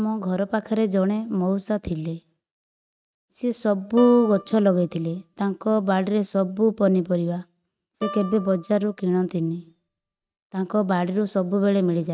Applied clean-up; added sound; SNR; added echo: neural mask model RNNoise.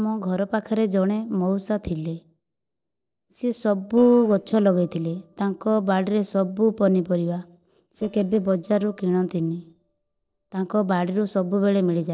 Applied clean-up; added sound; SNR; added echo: neural separator model SepFormer DNS4.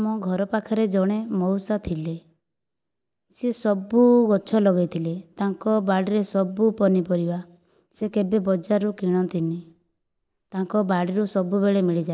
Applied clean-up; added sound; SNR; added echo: neural mask model Resemble Enhance denoiser.